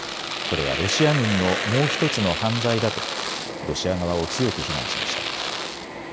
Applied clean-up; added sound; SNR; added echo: none; Domestic sounds, home sounds; 3 dB; none.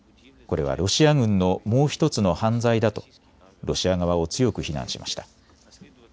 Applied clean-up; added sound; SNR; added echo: none; none; none; none.